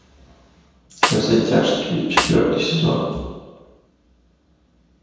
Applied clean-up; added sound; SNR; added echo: none; Snare drum; 1 dB; reverberation time 1.2 s.